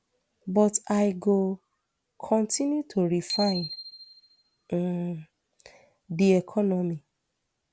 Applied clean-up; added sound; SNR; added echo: none; Bicycle bell; 12 dB; none.